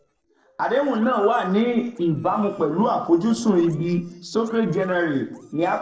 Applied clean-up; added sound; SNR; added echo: neural separator model SepFormer DNS4.